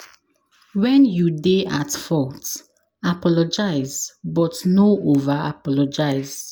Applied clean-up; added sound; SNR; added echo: none; none; none; none.